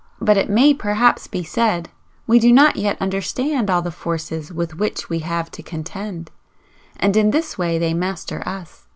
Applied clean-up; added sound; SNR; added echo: none; none; none; none.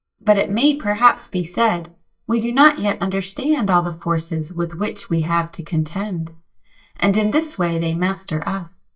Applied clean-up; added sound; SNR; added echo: neural mask model DeepFilterNet 3.